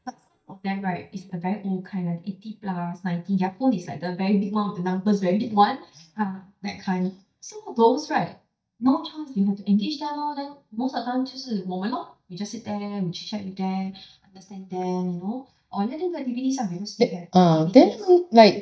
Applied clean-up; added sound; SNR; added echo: neural mask model DeepFilterNet 3.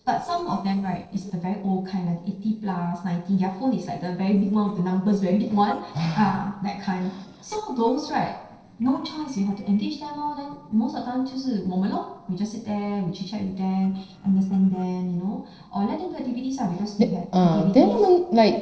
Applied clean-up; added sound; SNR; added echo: neural separator model SepFormer DNS4.